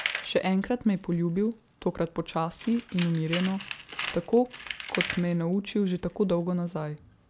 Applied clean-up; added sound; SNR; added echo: none; Tools; 11 dB; none.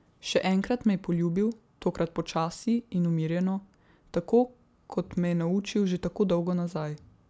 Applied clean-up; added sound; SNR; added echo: none; none; none; none.